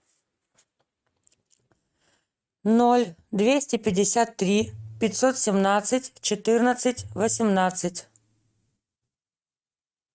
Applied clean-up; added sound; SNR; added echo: neural mask model RNNoise.